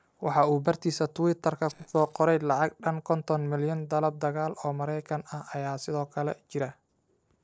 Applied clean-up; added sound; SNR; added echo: neural separator model SepFormer DNS4.